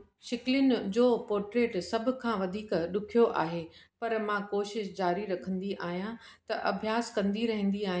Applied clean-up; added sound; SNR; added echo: none; none; none; none.